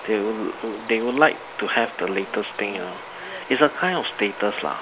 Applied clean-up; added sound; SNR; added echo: none; Bird vocalization, bird call, bird song; 13 dB; none.